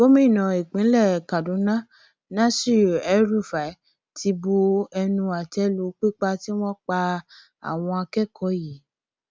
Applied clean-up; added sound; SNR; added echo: none; none; none; none.